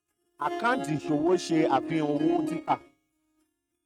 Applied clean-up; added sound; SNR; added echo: neural mask model RNNoise.